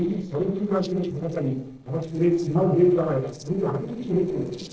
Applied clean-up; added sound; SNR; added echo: neural separator model SepFormer DNS4.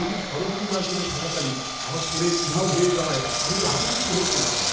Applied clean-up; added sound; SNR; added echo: none; Engine; 0 dB; reverberation time 0.9 s.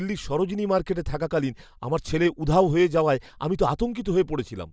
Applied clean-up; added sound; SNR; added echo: none; none; none; none.